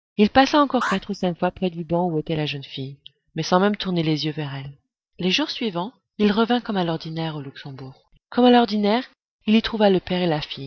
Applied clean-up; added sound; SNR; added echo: neural mask model DeepFilterNet 3.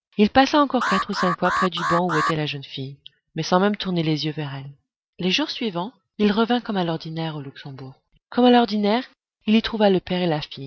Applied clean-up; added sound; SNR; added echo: neural mask model RNNoise.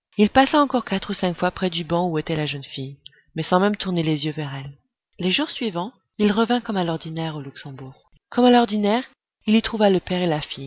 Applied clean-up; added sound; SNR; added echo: none; none; none; none.